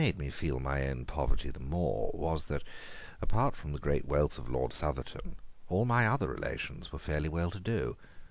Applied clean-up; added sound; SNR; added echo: none; none; none; none.